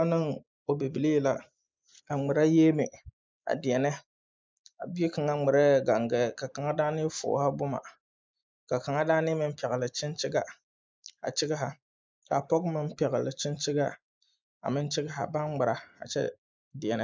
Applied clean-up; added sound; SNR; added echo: neural mask model Resemble Enhance denoiser.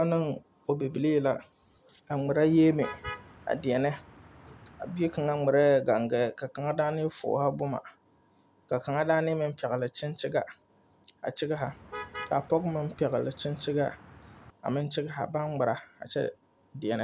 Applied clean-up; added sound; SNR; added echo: none; Motor vehicle (road); 16 dB; none.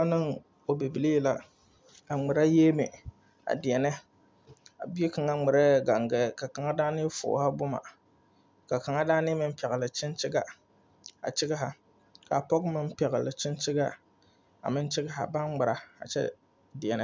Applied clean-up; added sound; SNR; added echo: none; none; none; none.